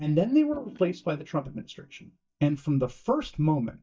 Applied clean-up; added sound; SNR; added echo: neural mask model DeepFilterNet 3.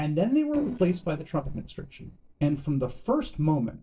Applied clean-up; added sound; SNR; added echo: neural separator model SepFormer DNS4.